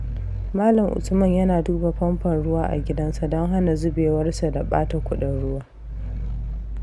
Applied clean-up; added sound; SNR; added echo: none; Growling; 5 dB; none.